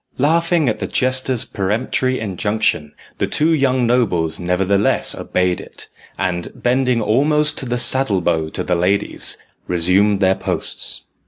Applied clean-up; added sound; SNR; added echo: none; none; none; none.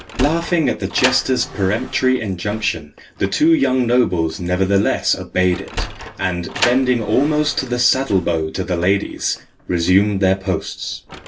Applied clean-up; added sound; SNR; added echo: none; Sliding door; 13 dB; reverberation time 0.1 s.